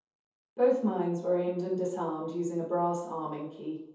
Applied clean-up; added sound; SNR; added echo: none; none; none; reverberation time 0.7 s.